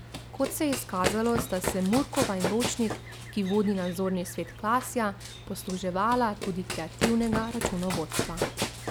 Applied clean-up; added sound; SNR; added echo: none; Run; 5 dB; none.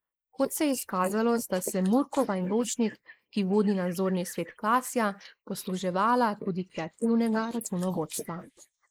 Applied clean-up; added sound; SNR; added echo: neural mask model Resemble Enhance denoiser.